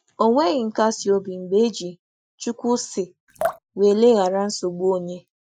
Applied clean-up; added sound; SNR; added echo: classical method Wiener filter.